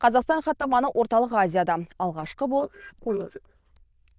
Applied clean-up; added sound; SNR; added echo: neural diffusion model UNIVERSE++.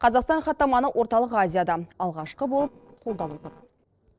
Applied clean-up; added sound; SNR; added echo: neural separator model SepFormer DNS4.